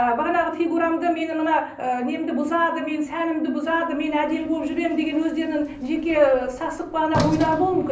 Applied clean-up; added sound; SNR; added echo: none; Sliding door; 14 dB; reverberation time 0.6 s.